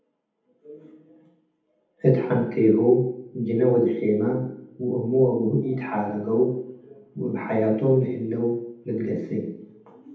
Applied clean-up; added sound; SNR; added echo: none; none; none; reverberation time 0.8 s.